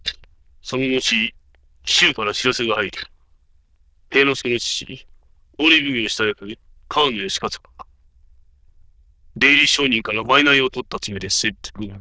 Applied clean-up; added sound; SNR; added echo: neural diffusion model UNIVERSE++.